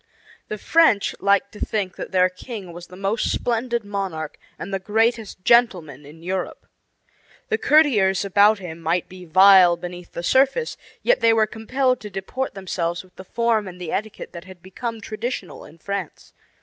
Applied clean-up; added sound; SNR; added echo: none; none; none; none.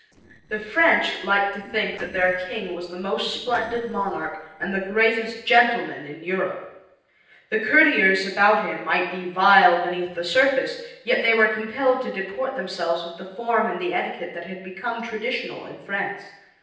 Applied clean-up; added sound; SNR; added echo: neural separator model SepFormer DNS4.